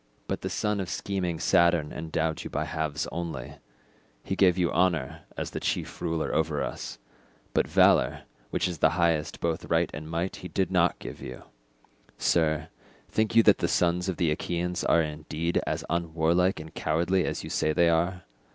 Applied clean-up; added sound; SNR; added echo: none; none; none; none.